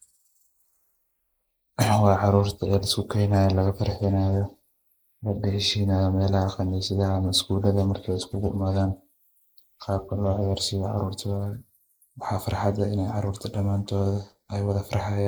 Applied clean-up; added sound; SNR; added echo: neural mask model Resemble Enhance denoiser.